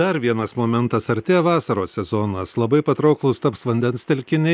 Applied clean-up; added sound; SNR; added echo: none; none; none; none.